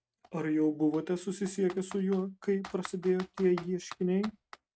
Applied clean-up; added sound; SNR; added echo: neural mask model RNNoise.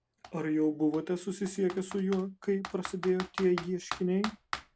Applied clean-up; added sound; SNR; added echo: none; Computer keyboard; 13 dB; none.